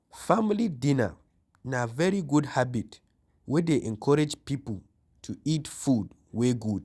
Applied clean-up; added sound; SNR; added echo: none; none; none; none.